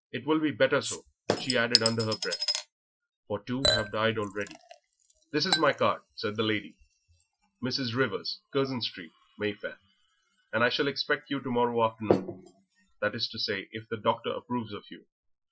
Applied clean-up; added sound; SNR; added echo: classical method Wiener filter.